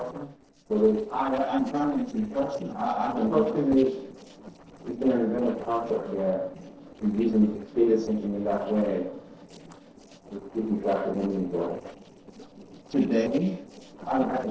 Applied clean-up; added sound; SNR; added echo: neural separator model SepFormer DNS4.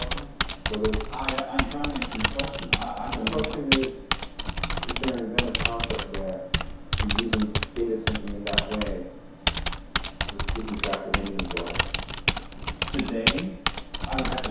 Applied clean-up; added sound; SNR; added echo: none; Typing; -4 dB; reverberation time 0.7 s.